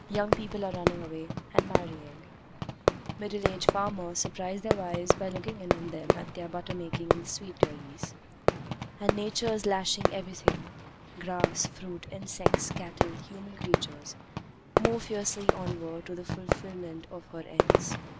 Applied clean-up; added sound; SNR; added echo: none; Fireworks; -5 dB; none.